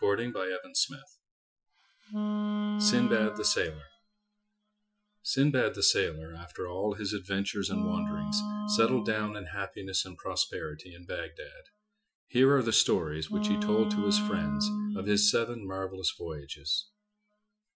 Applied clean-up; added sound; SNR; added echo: classical method Wiener filter.